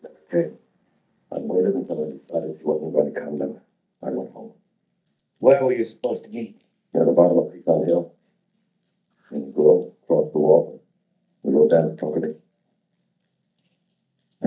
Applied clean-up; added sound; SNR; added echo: neural mask model DeepFilterNet 3.